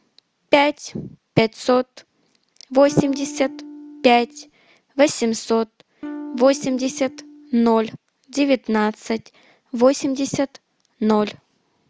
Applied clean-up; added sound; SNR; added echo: none; Electric guitar / Strum; 14 dB; none.